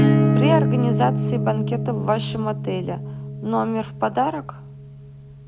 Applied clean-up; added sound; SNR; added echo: none; Acoustic guitar / Strum; -2 dB; none.